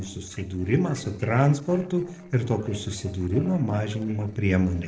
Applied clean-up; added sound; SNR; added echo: neural separator model SepFormer DNS4.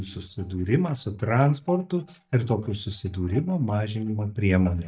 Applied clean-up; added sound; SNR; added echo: neural mask model DeepFilterNet 3.